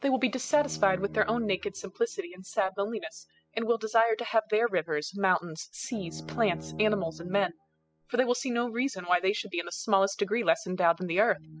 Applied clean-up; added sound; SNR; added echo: classical method spectral subtraction.